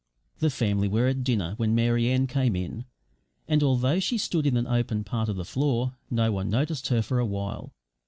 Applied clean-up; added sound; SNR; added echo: none; none; none; none.